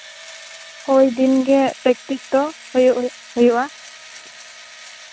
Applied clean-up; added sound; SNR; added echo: none; Engine / Drill; 20 dB; none.